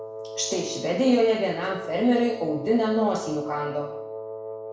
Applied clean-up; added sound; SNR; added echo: none; Wind instrument, woodwind instrument; 10 dB; reverberation time 0.7 s.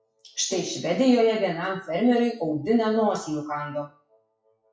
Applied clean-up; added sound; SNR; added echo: classical method WPE with log-MMSE.